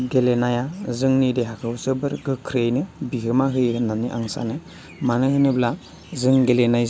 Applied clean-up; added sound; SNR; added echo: none; none; none; none.